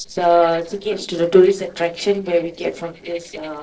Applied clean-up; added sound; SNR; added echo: neural separator model SepFormer DNS4.